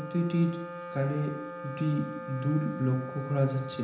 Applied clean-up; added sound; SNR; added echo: none; Wind instrument, woodwind instrument; 10 dB; reverberation time 0.8 s.